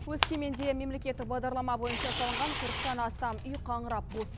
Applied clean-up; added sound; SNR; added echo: none; Tearing; 0 dB; none.